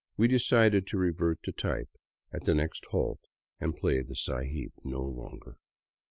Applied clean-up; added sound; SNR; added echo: none; none; none; none.